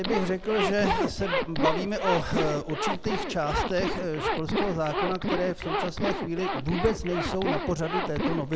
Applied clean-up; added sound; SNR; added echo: none; Zipper (clothing); 0 dB; none.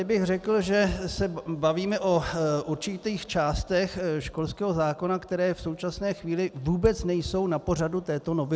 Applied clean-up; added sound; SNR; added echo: none; none; none; none.